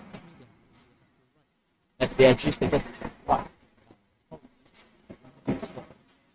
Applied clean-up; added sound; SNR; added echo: neural mask model RNNoise.